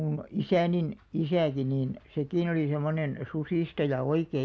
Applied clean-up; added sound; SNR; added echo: none; none; none; none.